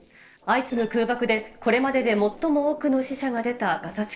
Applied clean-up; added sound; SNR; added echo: neural separator model SepFormer DNS4.